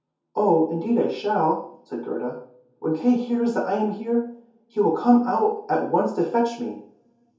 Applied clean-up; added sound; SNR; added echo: none; none; none; reverberation time 0.6 s.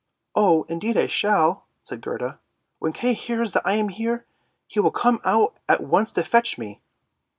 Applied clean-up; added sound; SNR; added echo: none; none; none; none.